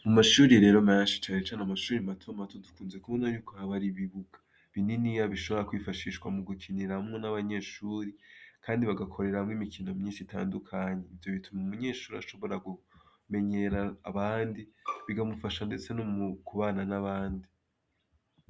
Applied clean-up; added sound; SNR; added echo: none; Bowed string instrument; 11 dB; none.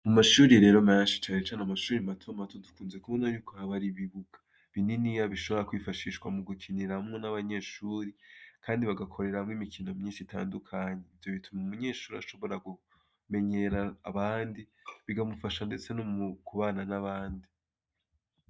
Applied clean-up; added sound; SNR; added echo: neural mask model DeepFilterNet 3.